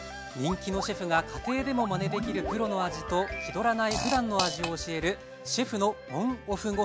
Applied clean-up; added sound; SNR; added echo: none; Fart; 7 dB; none.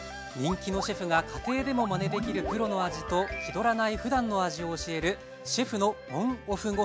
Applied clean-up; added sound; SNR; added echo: none; none; none; none.